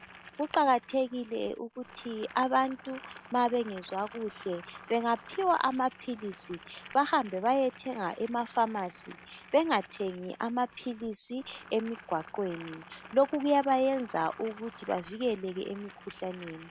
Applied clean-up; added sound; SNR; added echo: none; Boiling; 19 dB; none.